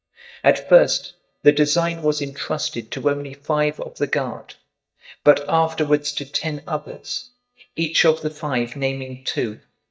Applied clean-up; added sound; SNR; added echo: neural mask model DeepFilterNet 3.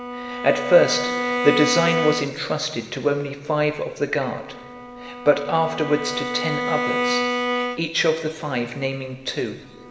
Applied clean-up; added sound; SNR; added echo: none; Bowed string instrument; 5 dB; reverberation time 1.7 s.